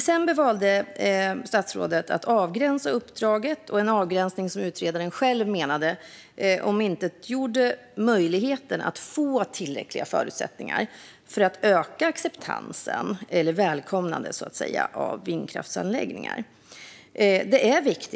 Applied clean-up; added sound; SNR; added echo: none; none; none; none.